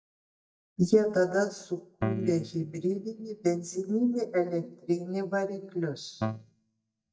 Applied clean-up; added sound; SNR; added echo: neural mask model DeepFilterNet 3.